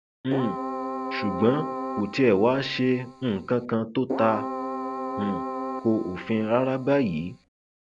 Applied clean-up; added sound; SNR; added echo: none; Keyboard (musical); 7 dB; none.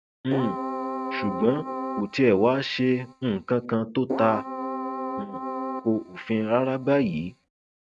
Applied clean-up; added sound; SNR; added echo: neural mask model RNNoise.